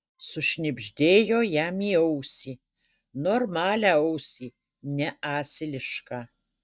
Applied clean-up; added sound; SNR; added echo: neural mask model DeepFilterNet 3.